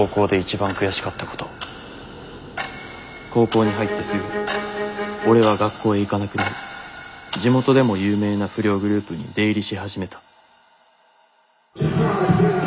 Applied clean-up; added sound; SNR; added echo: none; Bowed string instrument; 5 dB; none.